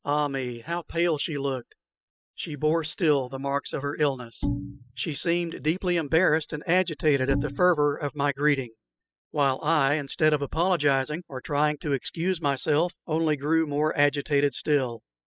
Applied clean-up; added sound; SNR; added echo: classical method spectral subtraction.